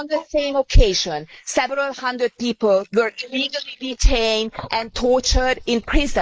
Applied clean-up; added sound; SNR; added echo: neural mask model Resemble Enhance denoiser.